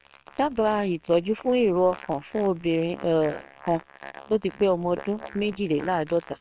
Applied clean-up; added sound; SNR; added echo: neural separator model SepFormer WHAMR!.